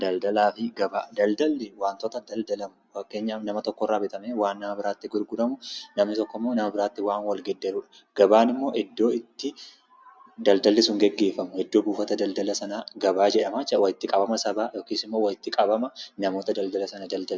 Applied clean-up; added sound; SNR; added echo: none; none; none; none.